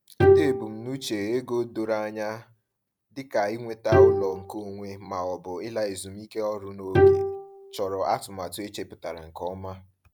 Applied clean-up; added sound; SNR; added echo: none; Bowed string instrument; -5 dB; none.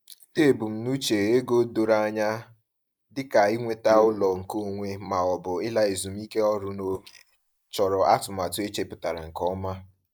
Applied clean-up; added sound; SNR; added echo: neural mask model Resemble Enhance denoiser.